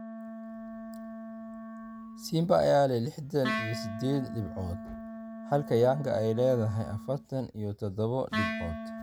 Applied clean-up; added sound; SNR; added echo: none; Wind instrument, woodwind instrument; 9 dB; none.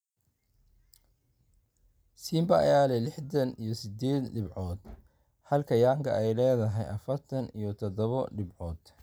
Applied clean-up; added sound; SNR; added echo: none; none; none; none.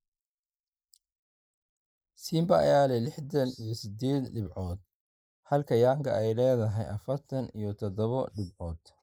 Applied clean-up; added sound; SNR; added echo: neural mask model Resemble Enhance denoiser.